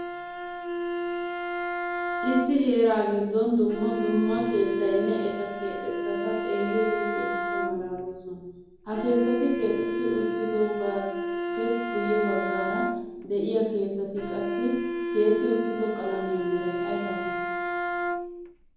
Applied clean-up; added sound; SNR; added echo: none; Bowed string instrument; 3 dB; reverberation time 0.9 s.